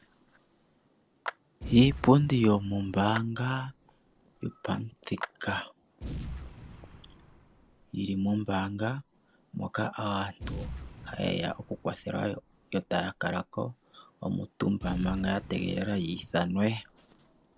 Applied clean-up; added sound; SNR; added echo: none; Boom + Clapping; 14 dB; none.